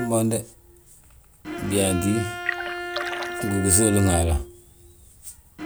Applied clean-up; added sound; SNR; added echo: none; Splash, splatter + Bowed string instrument; 8 dB; none.